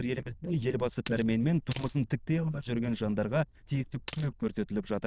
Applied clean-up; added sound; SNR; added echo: neural diffusion model UNIVERSE++.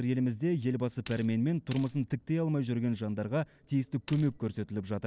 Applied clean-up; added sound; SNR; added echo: none; Coin (dropping); 17 dB; none.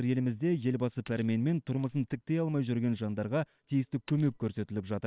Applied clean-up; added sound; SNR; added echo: neural separator model SepFormer WHAM!.